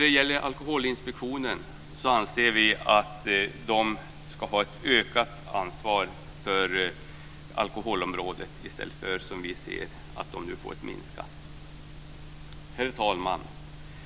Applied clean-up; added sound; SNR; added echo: none; none; none; none.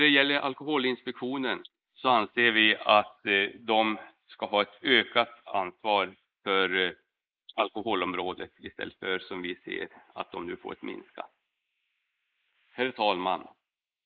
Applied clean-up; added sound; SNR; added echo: neural mask model Resemble Enhance denoiser.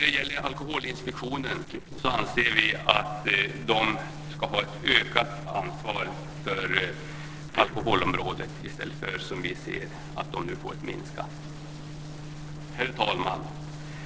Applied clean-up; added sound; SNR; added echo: neural separator model SepFormer DNS4.